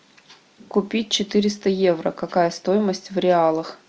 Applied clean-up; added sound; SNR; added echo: none; none; none; none.